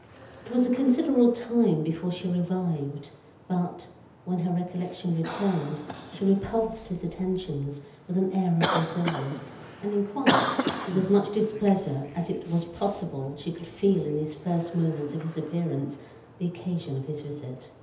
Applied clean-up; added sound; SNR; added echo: none; Cough; 9 dB; reverberation time 0.8 s.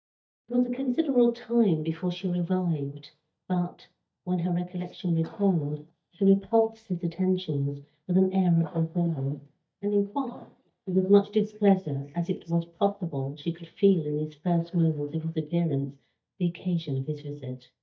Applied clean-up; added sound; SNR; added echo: neural mask model DeepFilterNet 3.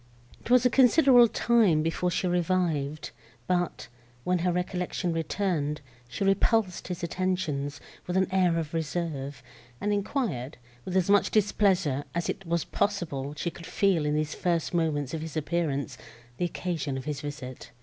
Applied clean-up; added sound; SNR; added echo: none; none; none; none.